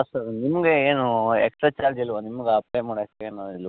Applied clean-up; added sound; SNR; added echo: none; none; none; none.